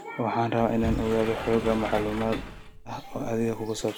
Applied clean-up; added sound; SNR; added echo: none; Sliding door; 8 dB; none.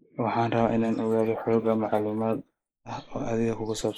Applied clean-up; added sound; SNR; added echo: neural mask model Resemble Enhance denoiser.